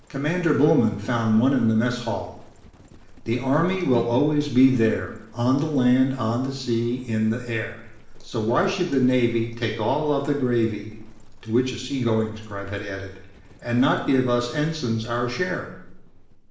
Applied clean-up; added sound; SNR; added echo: none; Livestock, farm animals, working animals; 19 dB; reverberation time 0.7 s.